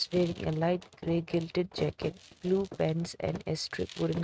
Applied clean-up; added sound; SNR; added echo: neural mask model RNNoise.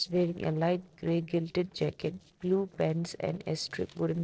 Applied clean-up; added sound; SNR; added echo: neural separator model SepFormer DNS4.